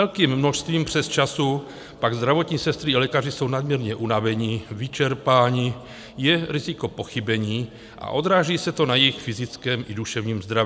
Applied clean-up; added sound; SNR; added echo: none; none; none; none.